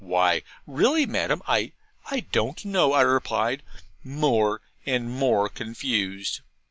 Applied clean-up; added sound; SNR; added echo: none; none; none; none.